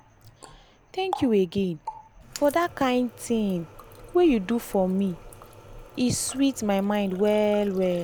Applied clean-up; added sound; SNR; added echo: none; Water tap, faucet; 17 dB; none.